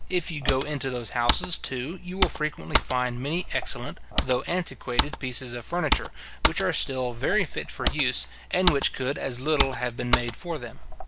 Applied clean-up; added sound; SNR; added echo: none; Computer keyboard; 1 dB; none.